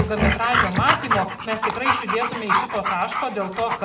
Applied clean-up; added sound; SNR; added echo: none; Dog; -2 dB; reverberation time 0.7 s.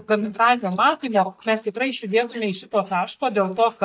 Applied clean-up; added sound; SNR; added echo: neural mask model DeepFilterNet 3.